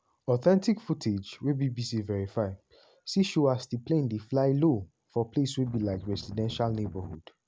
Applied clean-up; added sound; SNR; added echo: none; Strum; 16 dB; none.